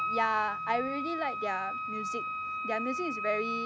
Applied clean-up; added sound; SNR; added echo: none; Wind instrument, woodwind instrument; 1 dB; none.